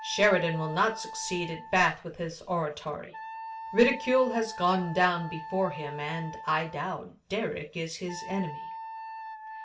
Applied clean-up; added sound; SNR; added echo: none; Wind instrument, woodwind instrument; 12 dB; reverberation time 0.3 s.